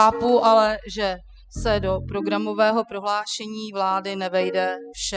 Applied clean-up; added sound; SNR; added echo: classical method spectral subtraction.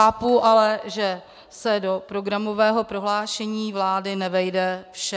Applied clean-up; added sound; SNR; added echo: none; none; none; none.